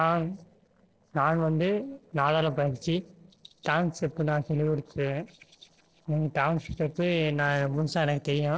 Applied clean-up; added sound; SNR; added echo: neural separator model SepFormer DNS4.